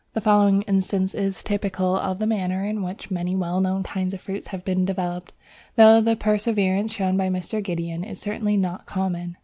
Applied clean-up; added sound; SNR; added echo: none; none; none; none.